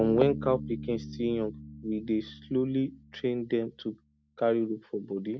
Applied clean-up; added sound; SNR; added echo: none; Bass guitar; 13 dB; none.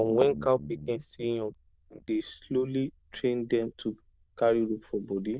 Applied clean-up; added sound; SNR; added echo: neural diffusion model UNIVERSE++.